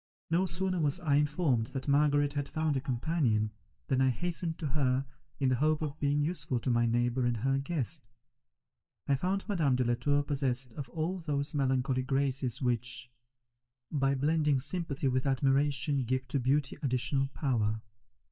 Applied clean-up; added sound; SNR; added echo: neural mask model DeepFilterNet 3.